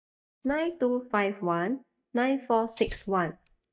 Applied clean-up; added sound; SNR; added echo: neural mask model DeepFilterNet 3.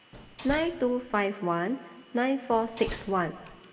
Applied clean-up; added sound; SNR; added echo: none; Slam; 13 dB; reverberation time 2.9 s.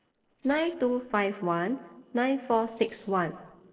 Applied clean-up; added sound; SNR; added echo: neural separator model SepFormer DNS4.